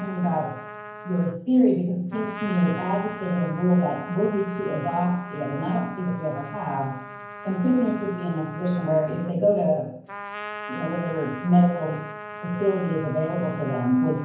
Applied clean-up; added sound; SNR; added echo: none; Trumpet; 13 dB; reverberation time 0.9 s.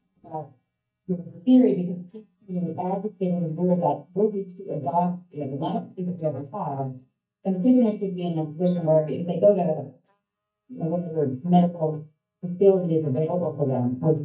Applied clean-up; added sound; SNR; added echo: neural mask model DeepFilterNet 3.